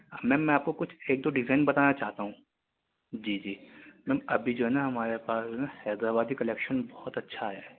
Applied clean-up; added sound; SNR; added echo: none; none; none; none.